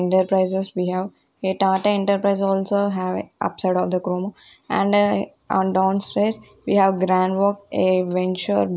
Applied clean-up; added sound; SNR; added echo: none; none; none; none.